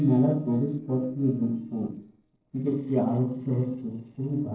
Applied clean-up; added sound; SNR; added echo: neural separator model SepFormer DNS4.